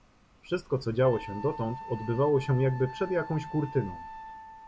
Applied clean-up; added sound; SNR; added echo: none; Wind instrument, woodwind instrument; 14 dB; none.